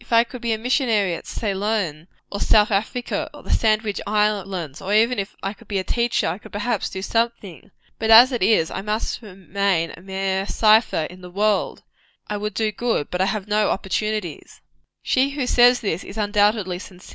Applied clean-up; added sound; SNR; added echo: none; none; none; none.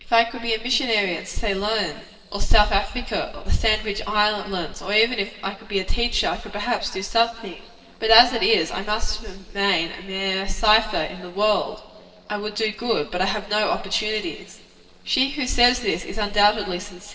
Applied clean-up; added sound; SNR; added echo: neural separator model SepFormer DNS4.